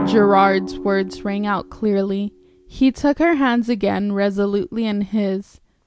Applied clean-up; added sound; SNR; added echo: none; Drum; 13 dB; none.